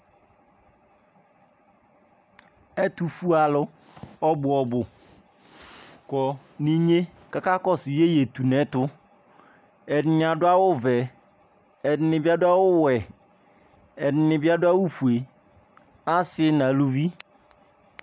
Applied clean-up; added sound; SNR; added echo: none; none; none; none.